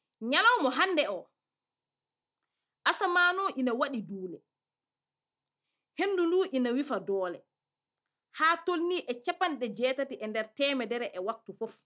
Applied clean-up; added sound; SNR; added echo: none; none; none; none.